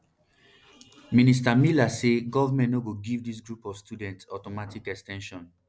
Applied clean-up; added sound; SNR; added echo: none; none; none; none.